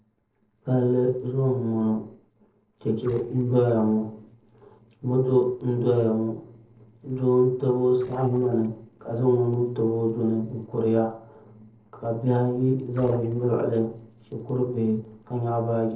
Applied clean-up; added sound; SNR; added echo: neural separator model SepFormer DNS4.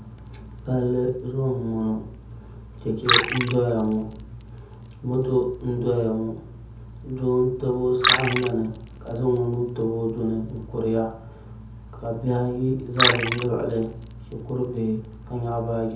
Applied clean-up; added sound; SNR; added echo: none; Liquid; 5 dB; reverberation time 0.7 s.